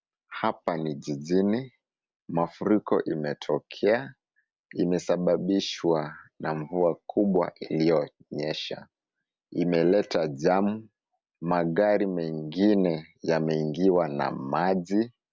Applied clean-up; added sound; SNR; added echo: none; none; none; none.